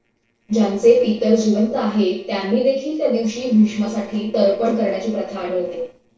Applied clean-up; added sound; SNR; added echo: neural separator model SepFormer DNS4.